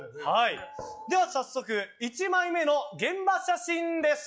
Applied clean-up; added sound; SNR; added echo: classical method log-MMSE.